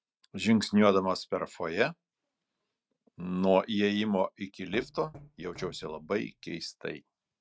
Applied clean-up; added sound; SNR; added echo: neural mask model RNNoise.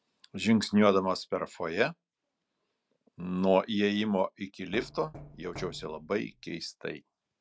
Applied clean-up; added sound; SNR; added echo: none; Knock; 18 dB; none.